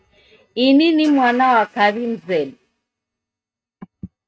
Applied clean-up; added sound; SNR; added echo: neural mask model RNNoise.